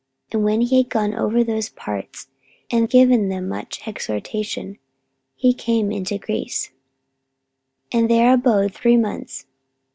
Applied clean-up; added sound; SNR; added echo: none; none; none; none.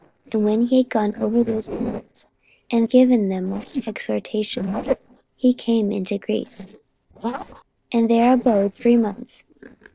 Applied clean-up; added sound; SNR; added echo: neural separator model SepFormer DNS4.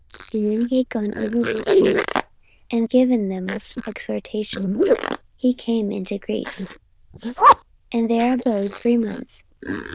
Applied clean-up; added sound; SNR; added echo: neural diffusion model UNIVERSE++.